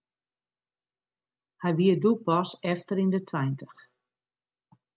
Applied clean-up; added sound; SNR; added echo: none; none; none; none.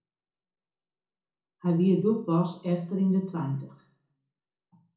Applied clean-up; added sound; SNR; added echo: none; none; none; reverberation time 0.6 s.